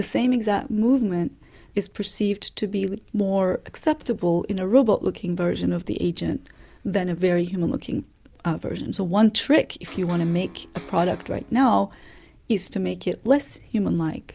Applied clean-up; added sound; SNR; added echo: none; Electric guitar; 19 dB; none.